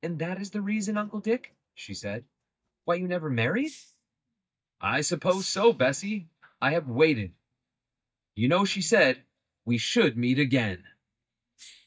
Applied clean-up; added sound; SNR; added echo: neural mask model DeepFilterNet 3.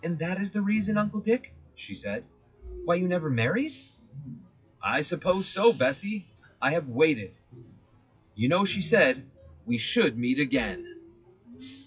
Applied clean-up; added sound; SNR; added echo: classical method WPE with log-MMSE.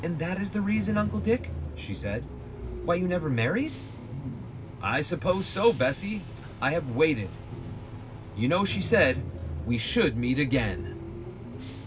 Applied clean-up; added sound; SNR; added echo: none; Bus / Engine; 8 dB; reverberation time 0.4 s.